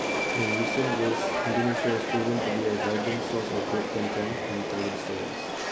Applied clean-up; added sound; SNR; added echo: none; Subway, metro, underground; -1 dB; none.